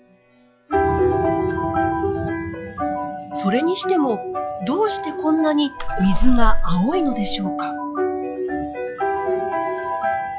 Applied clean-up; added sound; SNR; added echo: classical method log-MMSE.